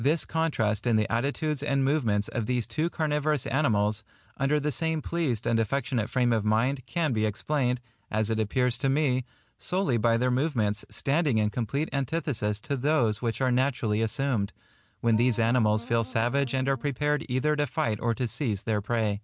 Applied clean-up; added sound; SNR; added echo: none; Wind instrument, woodwind instrument; 20 dB; none.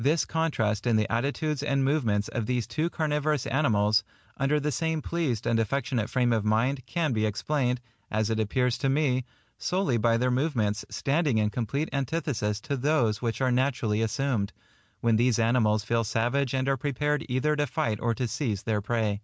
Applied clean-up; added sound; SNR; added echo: none; none; none; none.